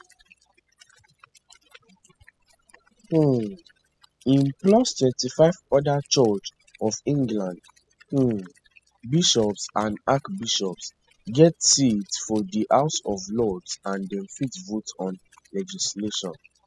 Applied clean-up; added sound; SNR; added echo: classical method spectral subtraction.